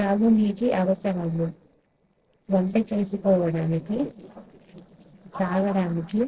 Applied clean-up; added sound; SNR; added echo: neural separator model SepFormer DNS4.